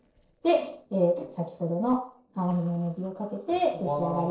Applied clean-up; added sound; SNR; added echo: neural separator model SepFormer DNS4.